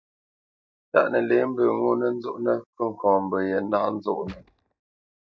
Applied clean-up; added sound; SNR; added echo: neural mask model DeepFilterNet 3.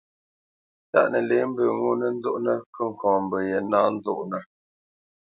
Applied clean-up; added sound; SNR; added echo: none; none; none; none.